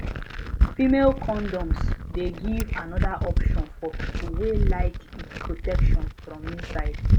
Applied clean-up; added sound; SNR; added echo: none; Glass; -5 dB; none.